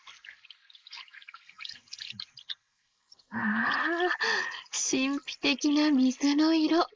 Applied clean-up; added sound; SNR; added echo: neural mask model Resemble Enhance denoiser.